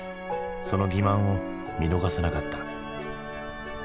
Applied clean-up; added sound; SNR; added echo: none; Ocean; 17 dB; none.